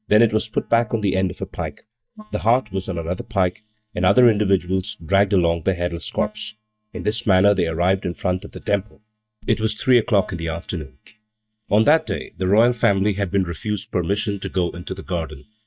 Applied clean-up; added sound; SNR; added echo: neural mask model DeepFilterNet 3.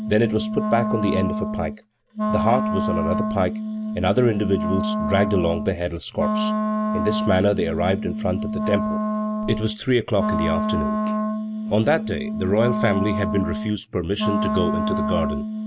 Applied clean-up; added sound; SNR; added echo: none; Wind instrument, woodwind instrument; 1 dB; none.